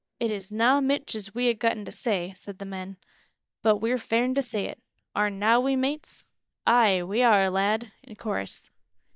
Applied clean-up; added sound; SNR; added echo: neural mask model DeepFilterNet 3.